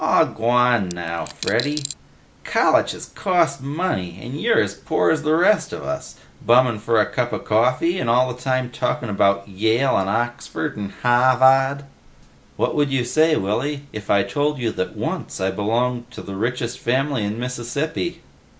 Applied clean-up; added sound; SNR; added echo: none; Coin (dropping); 11 dB; none.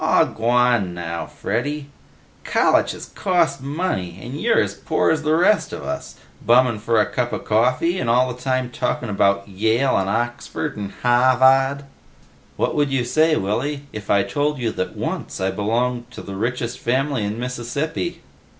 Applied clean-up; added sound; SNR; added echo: none; none; none; none.